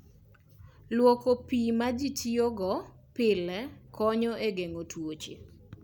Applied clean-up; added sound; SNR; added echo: none; none; none; none.